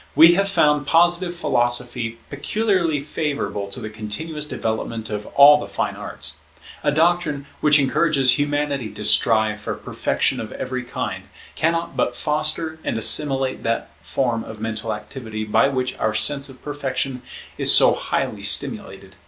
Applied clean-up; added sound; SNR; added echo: none; none; none; none.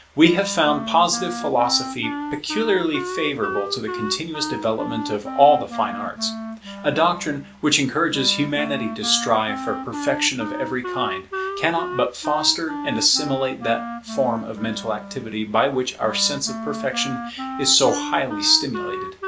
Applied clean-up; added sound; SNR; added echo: none; Wind instrument, woodwind instrument; 8 dB; none.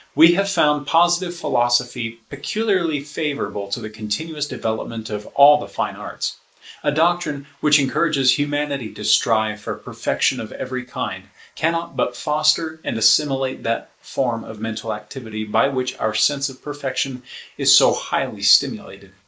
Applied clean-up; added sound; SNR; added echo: neural mask model Resemble Enhance denoiser.